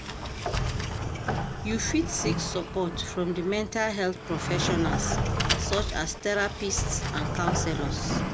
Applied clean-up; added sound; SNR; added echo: none; Sliding door; -1 dB; none.